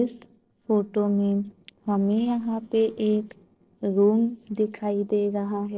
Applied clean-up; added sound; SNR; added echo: neural separator model SepFormer DNS4.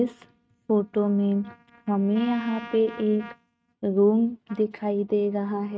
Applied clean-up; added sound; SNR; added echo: neural mask model RNNoise.